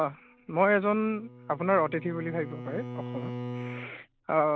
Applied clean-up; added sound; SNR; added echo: none; Bowed string instrument; 12 dB; none.